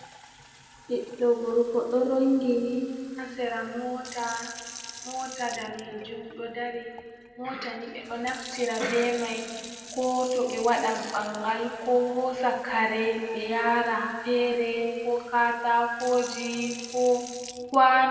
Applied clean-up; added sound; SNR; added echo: none; Fill (with liquid) / Sink (filling or washing); 18 dB; reverberation time 2.0 s.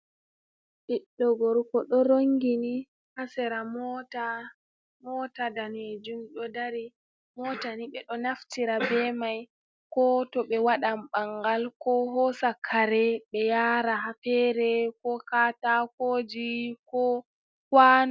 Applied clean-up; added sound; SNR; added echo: none; none; none; none.